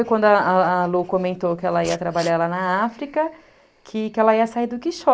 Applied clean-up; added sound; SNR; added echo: neural mask model Resemble Enhance denoiser.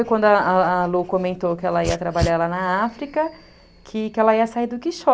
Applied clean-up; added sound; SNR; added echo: none; Dog; 15 dB; none.